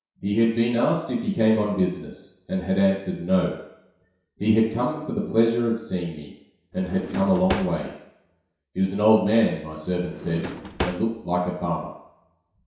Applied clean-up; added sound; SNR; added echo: none; Drawer open or close; 8 dB; reverberation time 0.7 s.